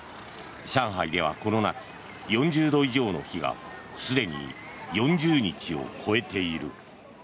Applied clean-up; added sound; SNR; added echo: none; none; none; none.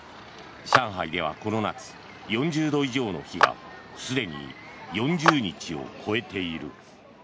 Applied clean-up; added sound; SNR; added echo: none; Clapping; 0 dB; none.